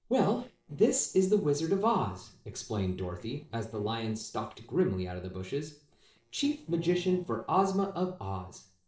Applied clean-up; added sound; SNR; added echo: neural separator model SepFormer DNS4.